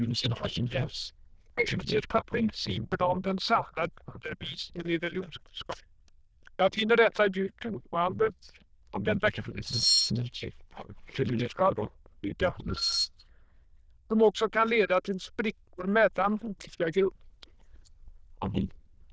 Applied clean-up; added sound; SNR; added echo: neural diffusion model UNIVERSE++.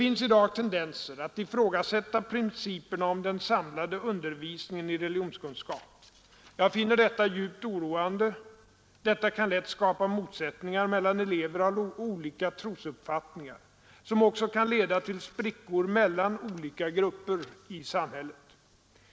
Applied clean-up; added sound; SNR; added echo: none; none; none; none.